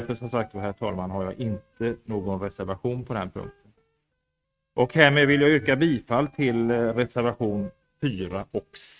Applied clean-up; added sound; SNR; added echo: neural mask model RNNoise.